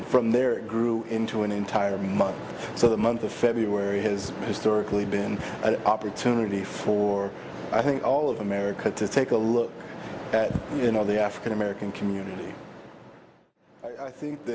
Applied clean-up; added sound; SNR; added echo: none; none; none; none.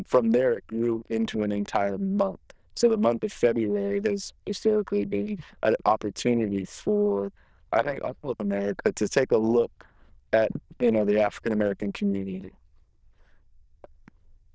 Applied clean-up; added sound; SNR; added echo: neural diffusion model UNIVERSE++.